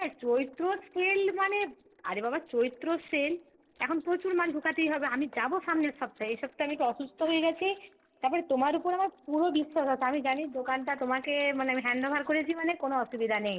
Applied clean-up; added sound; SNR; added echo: neural separator model SepFormer DNS4.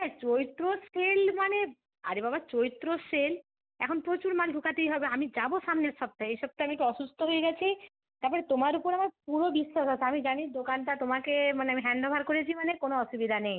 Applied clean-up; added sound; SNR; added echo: none; none; none; none.